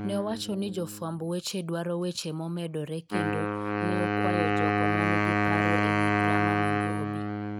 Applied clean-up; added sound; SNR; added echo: neural mask model RNNoise.